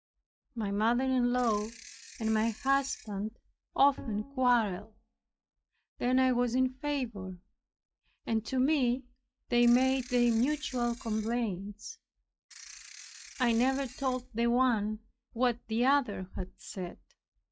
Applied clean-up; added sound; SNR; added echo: classical method log-MMSE.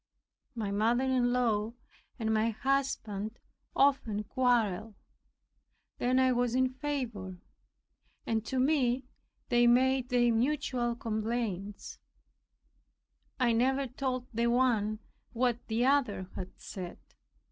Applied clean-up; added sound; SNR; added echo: none; none; none; none.